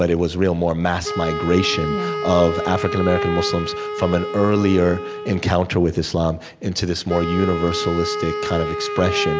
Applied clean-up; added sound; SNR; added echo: none; Wind instrument, woodwind instrument; 6 dB; none.